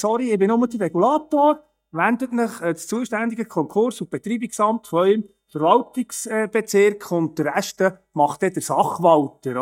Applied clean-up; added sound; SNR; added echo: neural mask model DeepFilterNet 3.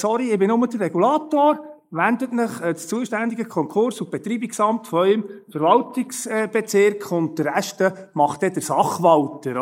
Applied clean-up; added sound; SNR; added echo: neural mask model Resemble Enhance denoiser.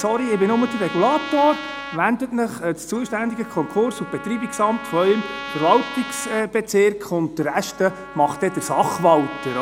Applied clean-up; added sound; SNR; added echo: none; Trumpet; 13 dB; none.